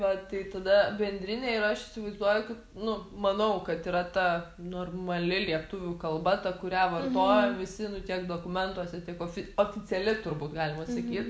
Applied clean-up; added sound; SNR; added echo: none; none; none; none.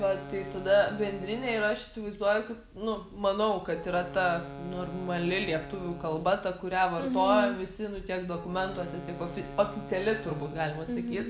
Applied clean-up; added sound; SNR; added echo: none; Wind instrument, woodwind instrument; 15 dB; none.